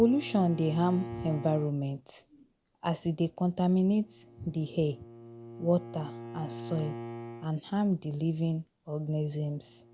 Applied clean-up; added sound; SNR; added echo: none; Bowed string instrument; 14 dB; none.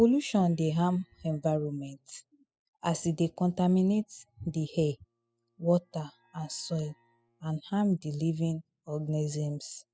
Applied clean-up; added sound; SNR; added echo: classical method spectral subtraction.